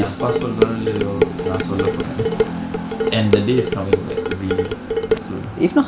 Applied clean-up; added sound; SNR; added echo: none; Dishes, pots, and pans; 0 dB; none.